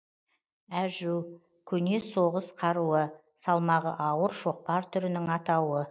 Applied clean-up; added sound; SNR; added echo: neural mask model DeepFilterNet 3.